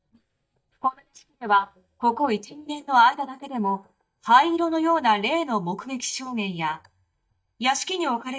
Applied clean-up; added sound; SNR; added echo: neural mask model DeepFilterNet 3.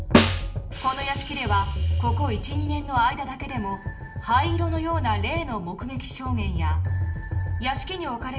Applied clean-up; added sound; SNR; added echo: none; Snare drum; -1 dB; reverberation time 0.7 s.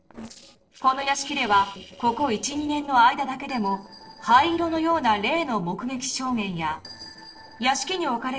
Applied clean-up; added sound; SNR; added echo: neural separator model SepFormer DNS4.